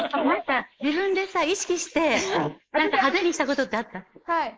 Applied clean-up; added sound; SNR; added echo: neural mask model Resemble Enhance denoiser.